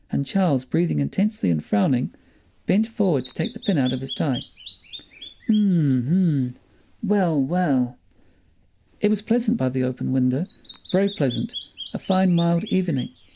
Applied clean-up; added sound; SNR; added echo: none; Bird vocalization, bird call, bird song; 18 dB; none.